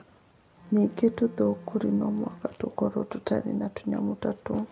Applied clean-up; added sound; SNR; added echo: none; Bowed string instrument; 18 dB; none.